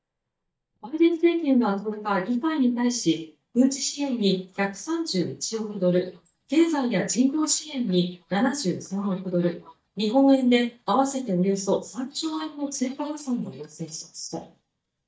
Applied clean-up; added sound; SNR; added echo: neural mask model DeepFilterNet 3.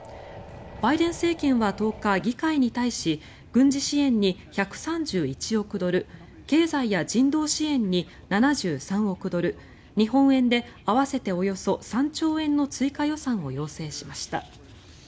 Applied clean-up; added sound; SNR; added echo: none; none; none; none.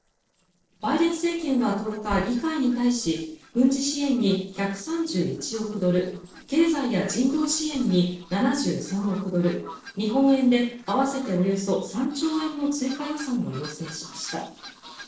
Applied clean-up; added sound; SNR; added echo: neural separator model SepFormer DNS4.